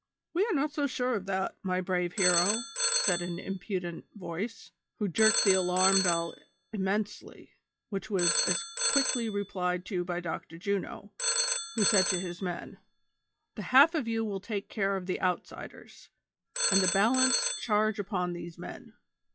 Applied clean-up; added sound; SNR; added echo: classical method log-MMSE.